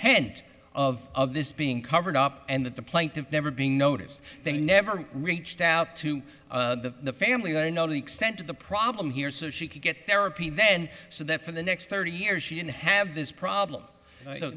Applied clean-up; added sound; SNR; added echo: none; none; none; none.